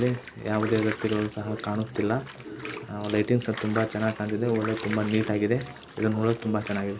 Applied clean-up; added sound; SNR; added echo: none; Bathtub (filling or washing); 14 dB; none.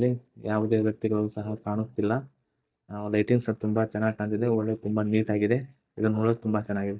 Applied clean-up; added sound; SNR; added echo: neural mask model DeepFilterNet 3.